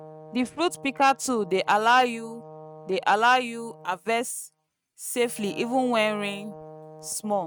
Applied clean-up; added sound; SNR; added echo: neural mask model RNNoise.